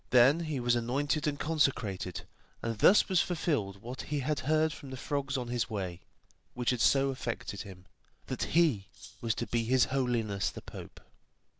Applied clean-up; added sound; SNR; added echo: none; Rattle (instrument); 19 dB; none.